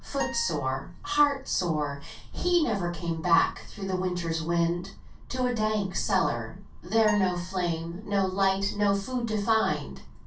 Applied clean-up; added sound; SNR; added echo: none; Acoustic guitar; 15 dB; reverberation time 0.2 s.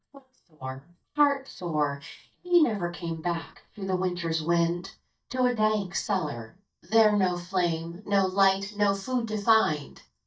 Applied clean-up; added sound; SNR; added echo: neural mask model DeepFilterNet 3.